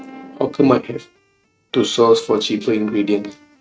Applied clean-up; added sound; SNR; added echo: neural mask model RNNoise.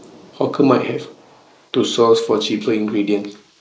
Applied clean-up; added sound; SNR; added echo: neural mask model Resemble Enhance denoiser.